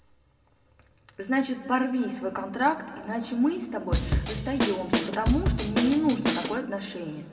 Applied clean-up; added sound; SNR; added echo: none; Drum kit; -1 dB; reverberation time 2.4 s.